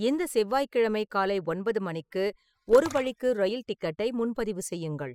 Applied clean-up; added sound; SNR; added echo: classical method spectral subtraction.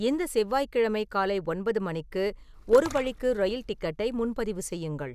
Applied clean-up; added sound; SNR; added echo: none; Splash, splatter; 16 dB; none.